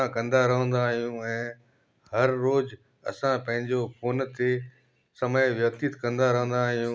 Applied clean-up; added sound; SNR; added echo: none; none; none; none.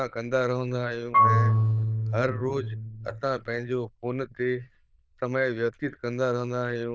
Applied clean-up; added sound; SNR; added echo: neural diffusion model UNIVERSE++.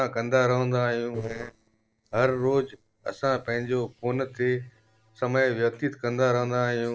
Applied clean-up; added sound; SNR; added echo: neural separator model SepFormer DNS4.